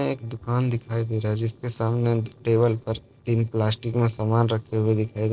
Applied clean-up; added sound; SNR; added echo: neural separator model SepFormer DNS4.